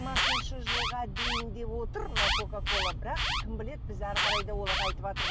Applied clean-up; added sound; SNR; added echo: none; Alarm; -1 dB; none.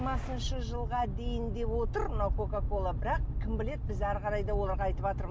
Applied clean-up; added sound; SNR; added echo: none; none; none; none.